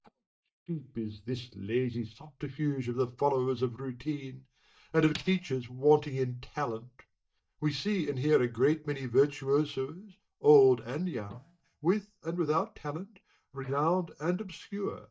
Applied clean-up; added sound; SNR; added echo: neural mask model DeepFilterNet 3.